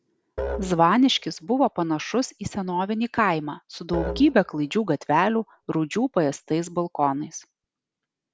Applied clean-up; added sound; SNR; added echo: none; Musical instrument; 13 dB; none.